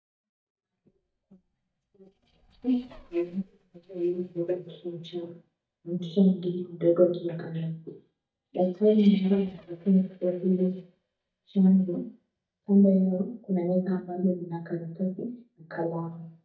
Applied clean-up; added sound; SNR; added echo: neural mask model DeepFilterNet 3.